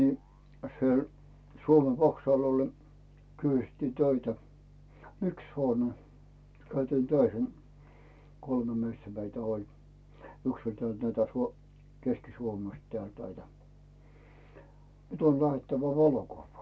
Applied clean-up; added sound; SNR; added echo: none; none; none; none.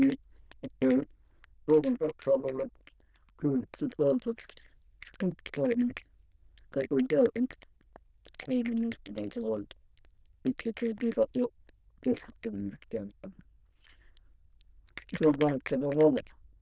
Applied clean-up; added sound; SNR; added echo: neural diffusion model UNIVERSE++.